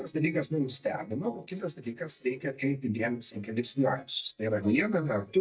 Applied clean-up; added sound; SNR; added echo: neural mask model DeepFilterNet 3.